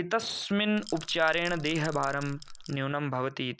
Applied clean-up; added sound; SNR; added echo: none; Rattle / Rattle (instrument); 13 dB; none.